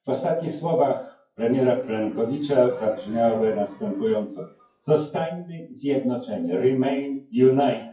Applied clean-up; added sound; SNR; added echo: classical method WPE with log-MMSE.